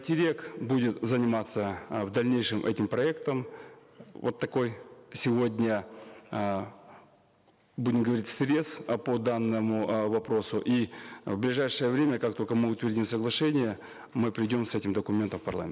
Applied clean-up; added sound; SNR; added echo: none; none; none; none.